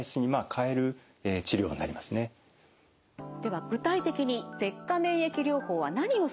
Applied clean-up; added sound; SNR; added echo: none; none; none; none.